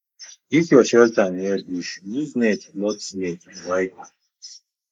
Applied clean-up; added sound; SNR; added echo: neural mask model Resemble Enhance denoiser.